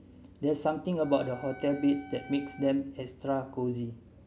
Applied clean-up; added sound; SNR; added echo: none; Wind instrument, woodwind instrument; 18 dB; none.